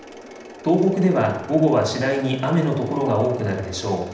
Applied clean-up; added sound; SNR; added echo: none; Mechanisms; 19 dB; reverberation time 0.9 s.